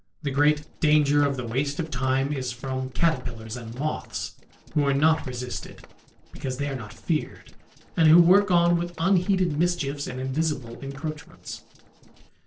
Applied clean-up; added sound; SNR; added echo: neural separator model SepFormer DNS4.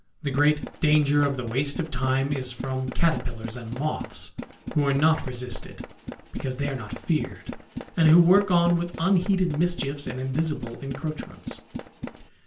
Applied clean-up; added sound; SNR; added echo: none; Tools; 13 dB; reverberation time 0.3 s.